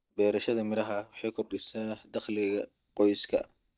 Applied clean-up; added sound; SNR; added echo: neural mask model DeepFilterNet 3.